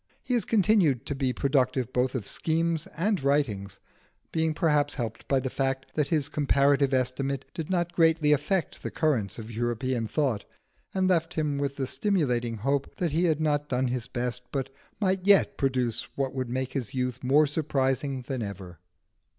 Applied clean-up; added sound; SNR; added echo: none; none; none; none.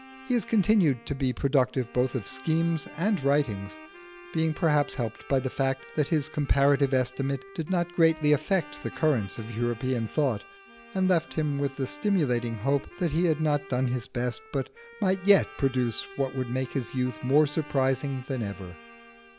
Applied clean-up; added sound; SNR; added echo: none; Wind instrument, woodwind instrument + Bowed string instrument; 20 dB; none.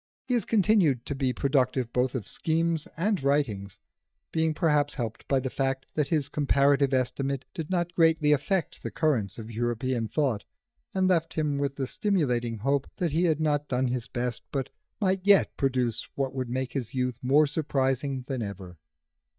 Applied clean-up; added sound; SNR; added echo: neural mask model DeepFilterNet 3.